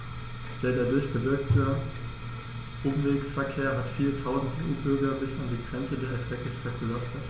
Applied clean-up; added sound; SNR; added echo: none; Bowed string instrument; 5 dB; reverberation time 1.3 s.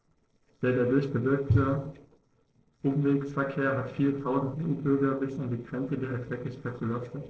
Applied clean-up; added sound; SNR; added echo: neural separator model SepFormer DNS4.